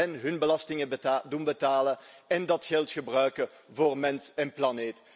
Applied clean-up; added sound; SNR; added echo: none; none; none; none.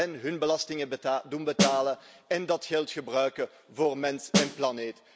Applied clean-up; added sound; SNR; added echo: none; Snare drum; -1 dB; none.